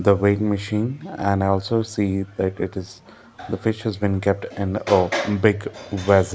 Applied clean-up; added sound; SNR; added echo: none; none; none; none.